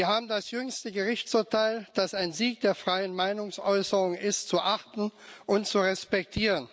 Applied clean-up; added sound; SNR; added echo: none; none; none; none.